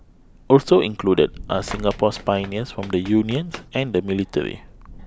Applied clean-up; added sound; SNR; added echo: none; Thunder + Run; 17 dB; none.